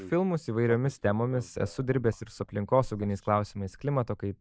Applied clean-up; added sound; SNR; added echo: neural mask model DeepFilterNet 3.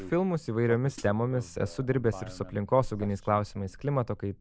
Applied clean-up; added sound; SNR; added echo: none; Hi-hat; 19 dB; none.